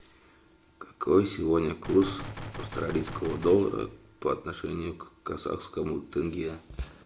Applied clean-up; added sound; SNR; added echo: none; Gunshot, gunfire; 11 dB; none.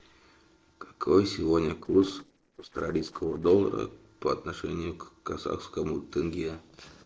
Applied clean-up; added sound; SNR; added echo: neural separator model SepFormer DNS4.